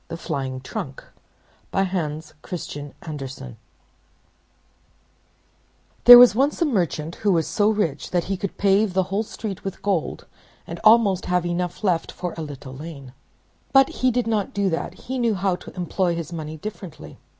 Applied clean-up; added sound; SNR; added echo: none; none; none; none.